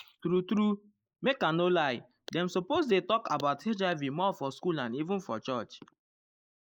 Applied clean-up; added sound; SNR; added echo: neural mask model Resemble Enhance denoiser.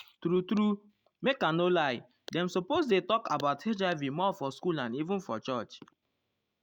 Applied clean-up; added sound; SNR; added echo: none; none; none; none.